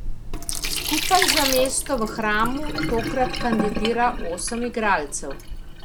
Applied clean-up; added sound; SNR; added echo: none; Sink (filling or washing); 2 dB; none.